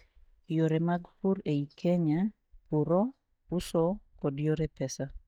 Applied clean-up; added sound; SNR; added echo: neural mask model DeepFilterNet 3.